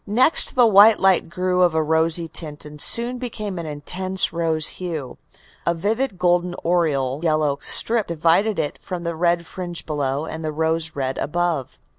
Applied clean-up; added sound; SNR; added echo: none; none; none; none.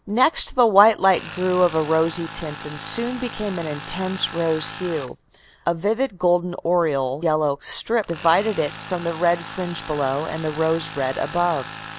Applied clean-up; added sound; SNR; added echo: none; Tools; 15 dB; none.